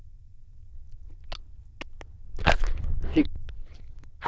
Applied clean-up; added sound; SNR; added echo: neural diffusion model UNIVERSE++.